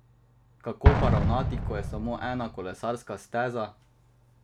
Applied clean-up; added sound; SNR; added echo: none; Explosion; -4 dB; none.